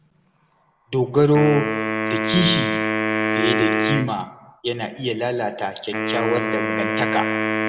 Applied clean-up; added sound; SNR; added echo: none; Wind instrument, woodwind instrument; 1 dB; none.